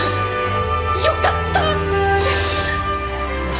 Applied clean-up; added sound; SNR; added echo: none; none; none; none.